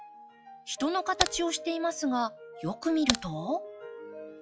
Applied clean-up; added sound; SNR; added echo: classical method log-MMSE.